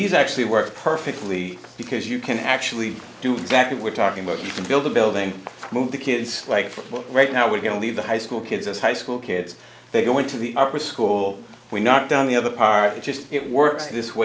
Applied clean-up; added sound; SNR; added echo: none; none; none; none.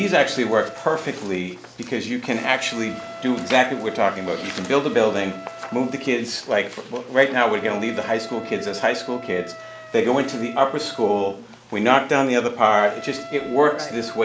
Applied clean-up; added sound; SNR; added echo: none; Wind instrument, woodwind instrument; 16 dB; none.